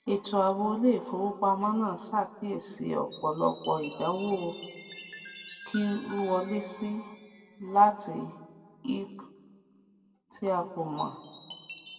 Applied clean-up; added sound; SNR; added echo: none; Chime; 17 dB; reverberation time 1.3 s.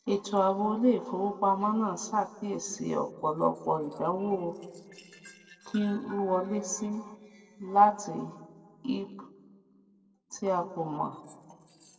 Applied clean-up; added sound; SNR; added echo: neural separator model SepFormer DNS4.